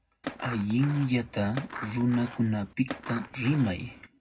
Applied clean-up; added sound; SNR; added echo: none; Skateboard; 12 dB; reverberation time 0.3 s.